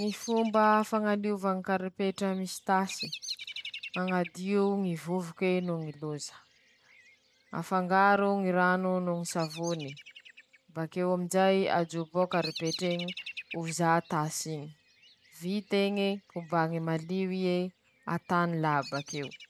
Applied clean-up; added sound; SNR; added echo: none; Bird vocalization, bird call, bird song; 17 dB; none.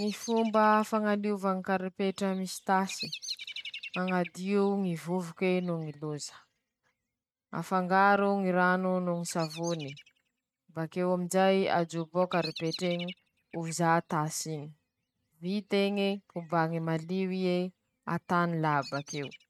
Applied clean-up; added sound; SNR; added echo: neural mask model RNNoise.